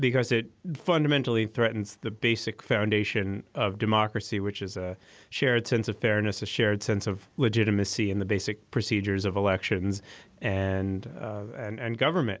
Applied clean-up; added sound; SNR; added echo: none; none; none; none.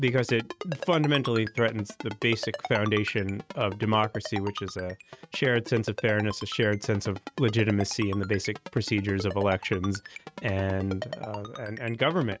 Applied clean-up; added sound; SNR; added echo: neural mask model RNNoise.